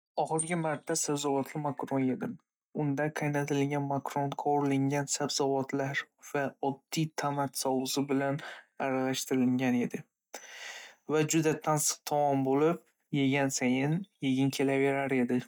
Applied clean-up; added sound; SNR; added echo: neural mask model DeepFilterNet 3.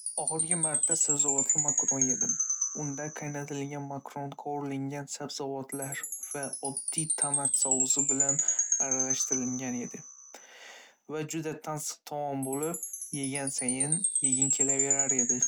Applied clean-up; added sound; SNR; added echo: none; Chime; -5 dB; none.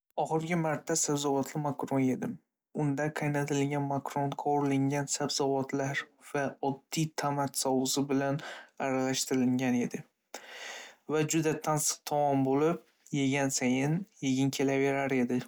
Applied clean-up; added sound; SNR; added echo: none; none; none; none.